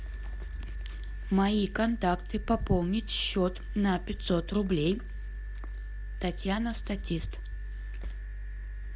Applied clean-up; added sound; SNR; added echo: none; none; none; none.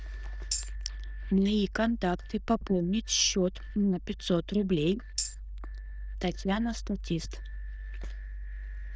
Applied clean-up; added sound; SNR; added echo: neural diffusion model UNIVERSE++.